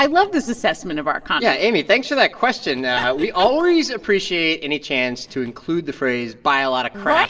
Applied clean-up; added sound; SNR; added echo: neural separator model SepFormer DNS4.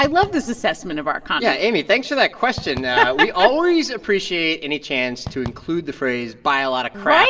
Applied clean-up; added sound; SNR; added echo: none; Fireworks; 19 dB; reverberation time 0.4 s.